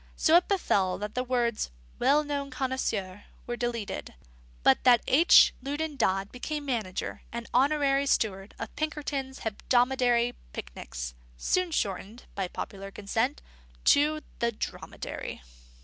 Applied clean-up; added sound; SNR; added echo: none; none; none; none.